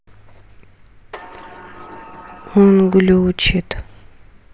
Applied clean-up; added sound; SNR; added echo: none; Sliding door; 20 dB; none.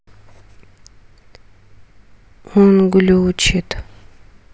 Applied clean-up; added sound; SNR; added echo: none; none; none; none.